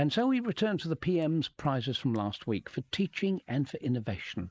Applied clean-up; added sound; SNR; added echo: neural mask model Resemble Enhance denoiser.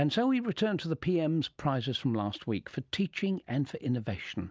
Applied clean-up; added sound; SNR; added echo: none; none; none; none.